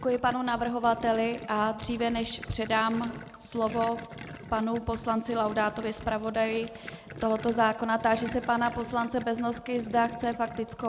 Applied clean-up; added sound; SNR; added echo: none; Gurgling; 15 dB; none.